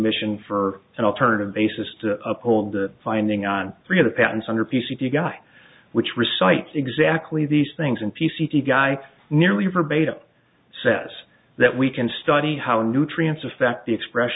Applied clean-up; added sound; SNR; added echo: none; none; none; none.